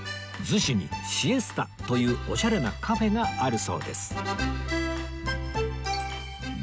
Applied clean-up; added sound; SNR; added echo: none; none; none; none.